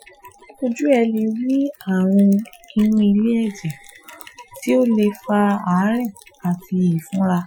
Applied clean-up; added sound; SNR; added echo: classical method Wiener filter.